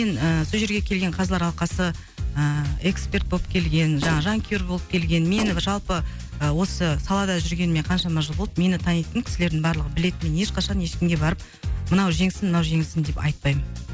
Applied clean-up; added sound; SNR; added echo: none; Gunshot, gunfire; 9 dB; none.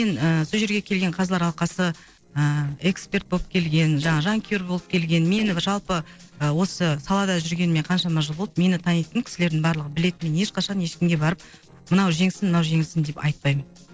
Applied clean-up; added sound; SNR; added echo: neural separator model SepFormer DNS4.